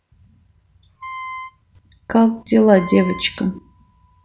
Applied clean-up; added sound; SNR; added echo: none; Wind instrument, woodwind instrument; 13 dB; none.